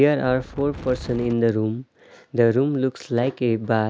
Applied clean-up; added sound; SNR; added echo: none; Wind; 15 dB; none.